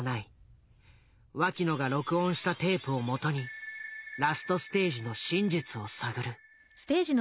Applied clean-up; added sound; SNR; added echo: none; none; none; none.